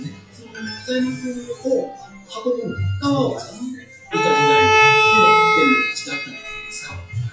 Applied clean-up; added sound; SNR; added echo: classical method WPE with log-MMSE.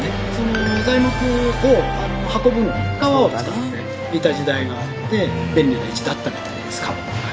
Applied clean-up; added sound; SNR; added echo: none; none; none; none.